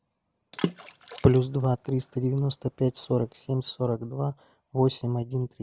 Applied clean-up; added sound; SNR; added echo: none; Water / Splash, splatter; 12 dB; none.